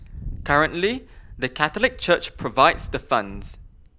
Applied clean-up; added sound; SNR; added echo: none; Wind; 14 dB; none.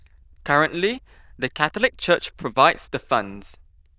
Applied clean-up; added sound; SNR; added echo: neural diffusion model UNIVERSE++.